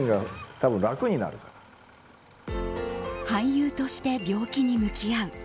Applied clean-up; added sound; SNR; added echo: none; Idling / Engine starting + Musical instrument; 19 dB; none.